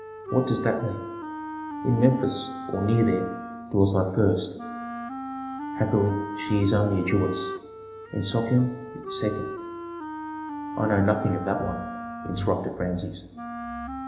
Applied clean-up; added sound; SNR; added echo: none; Wind instrument, woodwind instrument; 9 dB; reverberation time 1.0 s.